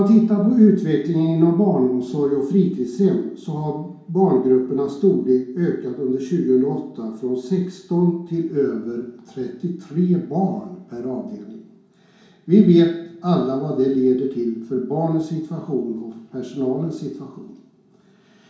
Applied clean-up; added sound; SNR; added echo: none; none; none; reverberation time 0.6 s.